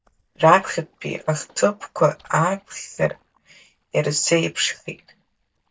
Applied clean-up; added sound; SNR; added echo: neural mask model DeepFilterNet 3.